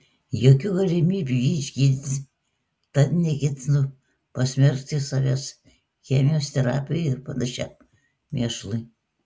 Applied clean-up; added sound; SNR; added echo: none; none; none; none.